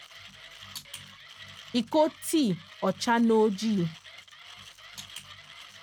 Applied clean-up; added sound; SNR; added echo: none; Mechanisms; 19 dB; none.